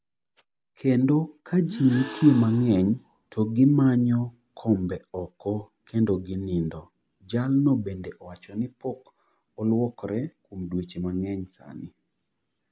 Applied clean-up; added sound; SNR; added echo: none; Gasp; 17 dB; none.